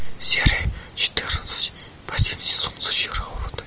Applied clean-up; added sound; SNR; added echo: none; none; none; none.